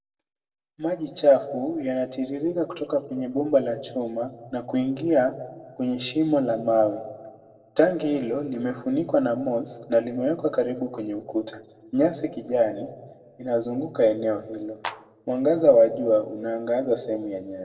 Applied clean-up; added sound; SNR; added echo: neural separator model SepFormer DNS4.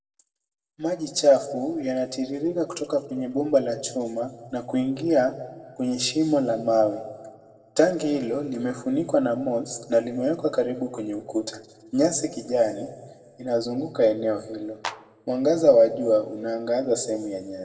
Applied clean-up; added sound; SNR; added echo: none; Clapping; 11 dB; reverberation time 1.1 s.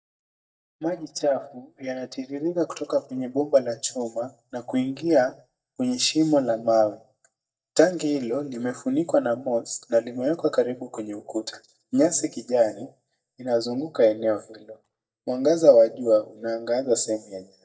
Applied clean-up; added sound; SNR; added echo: neural mask model DeepFilterNet 3.